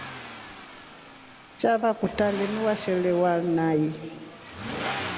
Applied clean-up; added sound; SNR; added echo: none; Accelerating, revving, vroom; 10 dB; none.